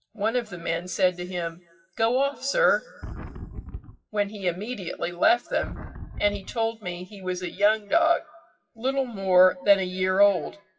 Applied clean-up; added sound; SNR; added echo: classical method WPE with log-MMSE.